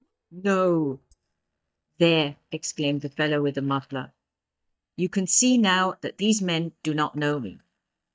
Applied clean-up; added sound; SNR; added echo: neural mask model DeepFilterNet 3.